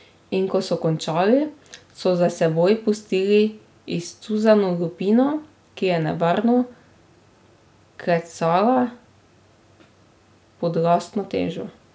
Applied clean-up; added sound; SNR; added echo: none; none; none; none.